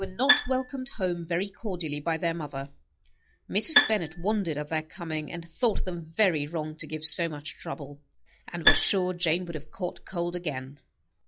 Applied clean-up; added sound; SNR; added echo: classical method log-MMSE.